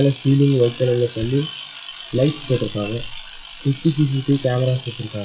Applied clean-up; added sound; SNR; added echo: classical method WPE with log-MMSE.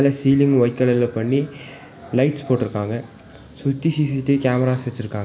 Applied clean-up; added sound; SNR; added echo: none; none; none; none.